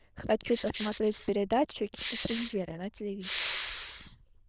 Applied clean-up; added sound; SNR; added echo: neural diffusion model UNIVERSE++.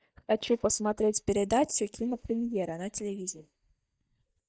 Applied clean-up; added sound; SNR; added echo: neural mask model DeepFilterNet 3.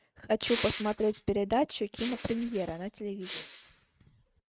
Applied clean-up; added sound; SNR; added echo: neural mask model RNNoise.